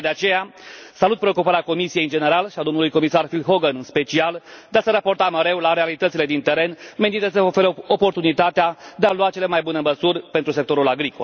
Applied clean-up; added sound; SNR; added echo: none; none; none; none.